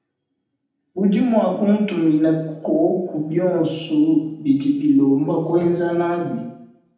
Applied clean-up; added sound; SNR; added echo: none; none; none; reverberation time 0.8 s.